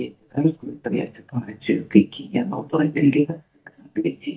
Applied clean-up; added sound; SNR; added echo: neural mask model DeepFilterNet 3.